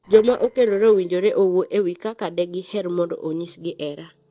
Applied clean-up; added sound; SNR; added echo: neural separator model SepFormer DNS4.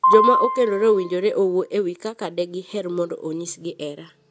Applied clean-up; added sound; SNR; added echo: none; Piano; 0 dB; none.